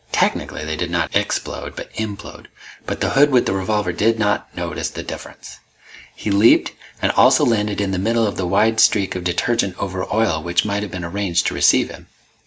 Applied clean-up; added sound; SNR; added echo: none; none; none; none.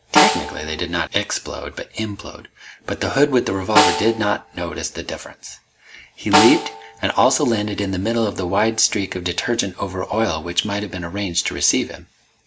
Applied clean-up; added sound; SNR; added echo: none; Snare drum; 3 dB; none.